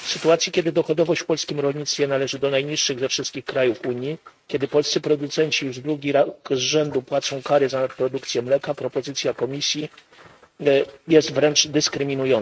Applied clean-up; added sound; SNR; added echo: neural mask model RNNoise.